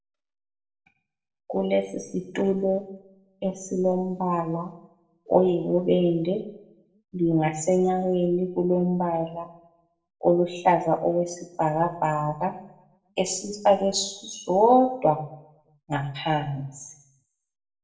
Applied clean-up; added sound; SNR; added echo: none; none; none; reverberation time 0.6 s.